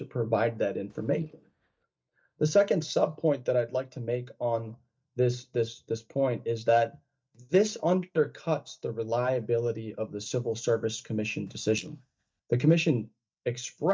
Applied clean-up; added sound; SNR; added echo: neural mask model DeepFilterNet 3.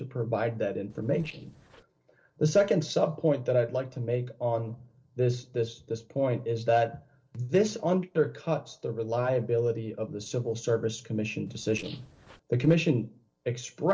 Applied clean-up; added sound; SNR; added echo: neural separator model SepFormer DNS4.